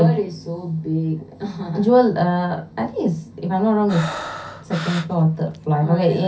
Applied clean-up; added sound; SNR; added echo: none; Breathing; 12 dB; reverberation time 0.3 s.